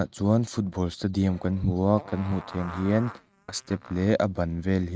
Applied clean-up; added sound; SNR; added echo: neural mask model RNNoise.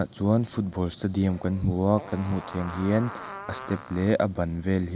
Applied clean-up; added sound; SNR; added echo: none; Fart; 14 dB; none.